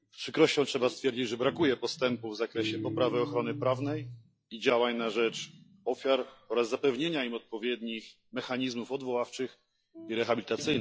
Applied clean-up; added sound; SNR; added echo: classical method log-MMSE.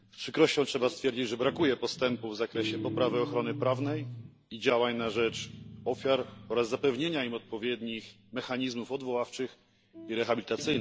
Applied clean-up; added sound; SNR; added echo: none; Guitar; 12 dB; none.